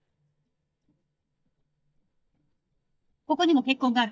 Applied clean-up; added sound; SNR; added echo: neural mask model DeepFilterNet 3.